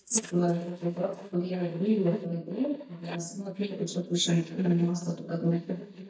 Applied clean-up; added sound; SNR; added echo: neural mask model DeepFilterNet 3.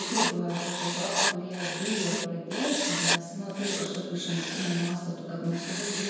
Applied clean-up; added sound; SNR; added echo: none; Writing; 1 dB; reverberation time 1.2 s.